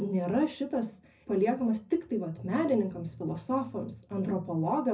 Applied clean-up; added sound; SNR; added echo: none; Bass guitar; 19 dB; reverberation time 0.4 s.